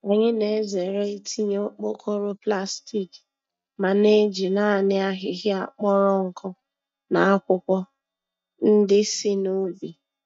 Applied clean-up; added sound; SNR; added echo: neural mask model DeepFilterNet 3.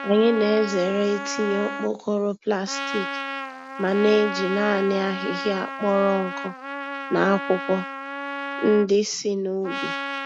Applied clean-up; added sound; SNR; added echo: none; Trumpet; 8 dB; none.